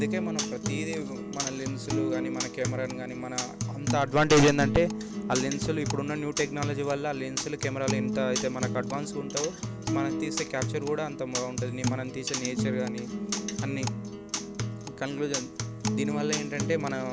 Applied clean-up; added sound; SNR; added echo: none; Acoustic guitar; 2 dB; none.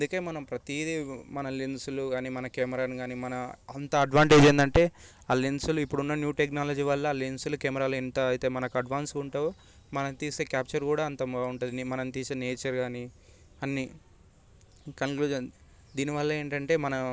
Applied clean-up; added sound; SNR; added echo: none; none; none; none.